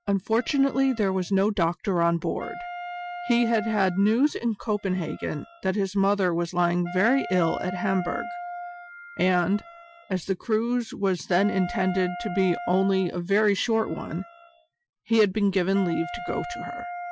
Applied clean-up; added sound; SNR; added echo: classical method Wiener filter.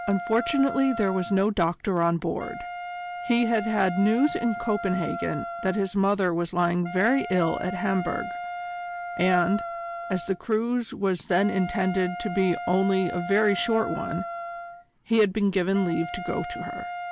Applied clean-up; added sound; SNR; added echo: none; Wind instrument, woodwind instrument; 9 dB; none.